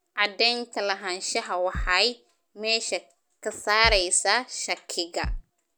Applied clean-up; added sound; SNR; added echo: none; Bass drum; 6 dB; none.